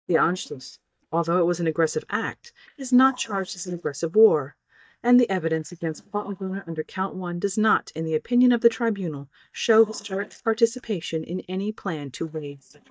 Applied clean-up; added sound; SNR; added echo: neural mask model DeepFilterNet 3.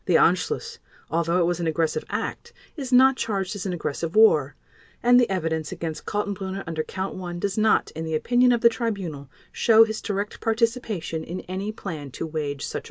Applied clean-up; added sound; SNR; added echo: none; none; none; none.